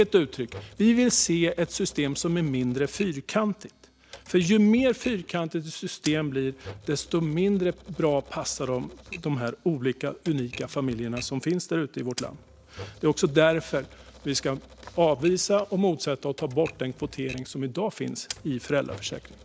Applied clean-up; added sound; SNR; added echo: none; Typewriter; 20 dB; none.